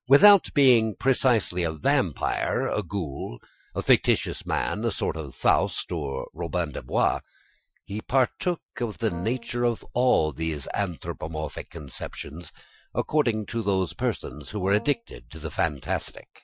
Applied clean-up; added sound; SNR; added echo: classical method Wiener filter.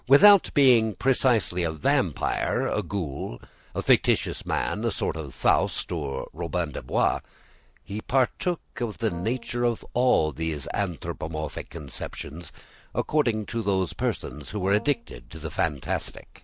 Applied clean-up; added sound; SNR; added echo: neural separator model SepFormer DNS4.